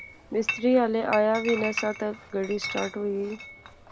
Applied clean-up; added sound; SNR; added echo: none; Chatter / Chink, clink; 10 dB; none.